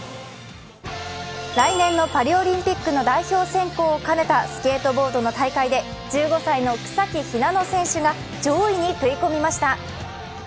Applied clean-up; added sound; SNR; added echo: none; none; none; none.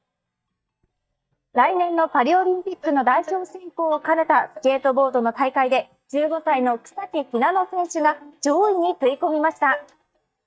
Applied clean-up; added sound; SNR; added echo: neural mask model DeepFilterNet 3.